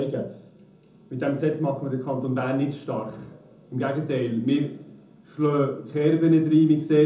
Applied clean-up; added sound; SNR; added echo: none; none; none; reverberation time 0.5 s.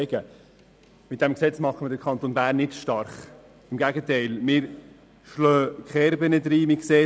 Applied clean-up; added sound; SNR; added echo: none; none; none; none.